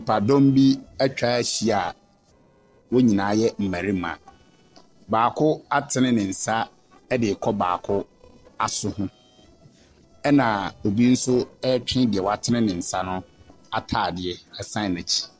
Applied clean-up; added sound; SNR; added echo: neural separator model SepFormer DNS4.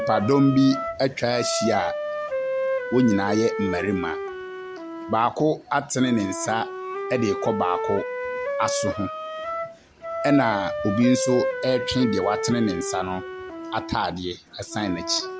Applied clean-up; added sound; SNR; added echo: none; Wind instrument, woodwind instrument; 5 dB; none.